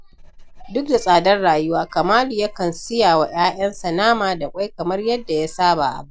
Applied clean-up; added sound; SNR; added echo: none; Writing; 19 dB; none.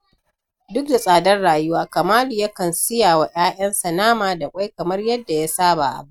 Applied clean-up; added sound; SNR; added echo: neural mask model RNNoise.